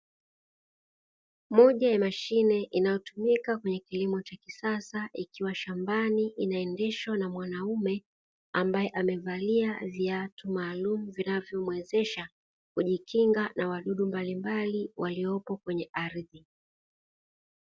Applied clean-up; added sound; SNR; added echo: none; none; none; none.